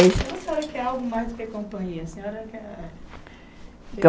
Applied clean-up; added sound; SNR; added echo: none; Coin (dropping); 15 dB; none.